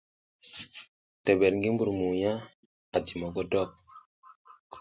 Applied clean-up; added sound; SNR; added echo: none; none; none; none.